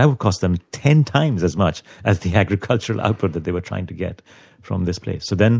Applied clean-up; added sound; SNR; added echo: none; none; none; none.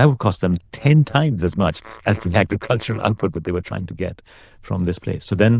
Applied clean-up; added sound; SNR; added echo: neural diffusion model UNIVERSE++.